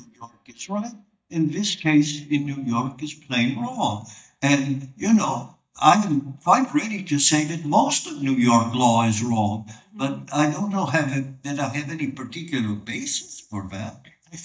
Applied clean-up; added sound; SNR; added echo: neural mask model DeepFilterNet 3.